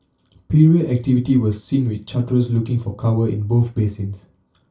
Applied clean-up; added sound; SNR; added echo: none; none; none; reverberation time 0.2 s.